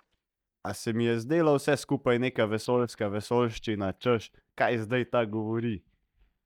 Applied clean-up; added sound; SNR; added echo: neural mask model DeepFilterNet 3.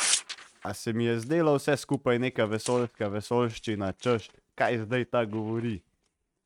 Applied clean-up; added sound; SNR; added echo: neural mask model RNNoise.